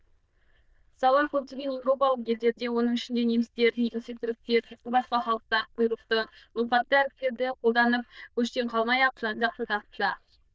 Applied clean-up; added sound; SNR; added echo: neural diffusion model UNIVERSE++.